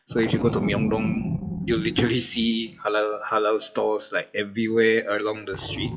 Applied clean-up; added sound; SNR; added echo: classical method WPE with log-MMSE.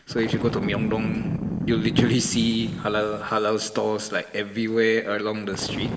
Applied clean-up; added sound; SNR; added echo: none; Boom; 7 dB; reverberation time 1.5 s.